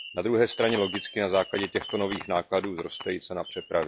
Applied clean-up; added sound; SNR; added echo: classical method log-MMSE.